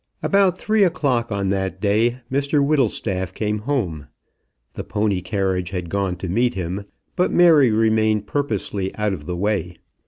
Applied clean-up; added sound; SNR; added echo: none; none; none; none.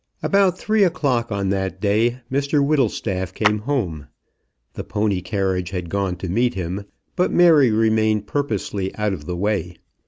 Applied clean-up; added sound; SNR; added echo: none; Clapping; 9 dB; none.